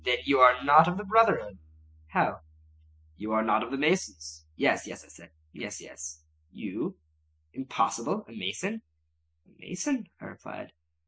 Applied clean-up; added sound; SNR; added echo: classical method spectral subtraction.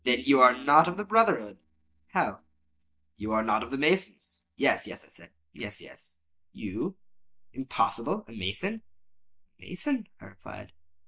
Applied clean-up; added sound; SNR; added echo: neural mask model DeepFilterNet 3.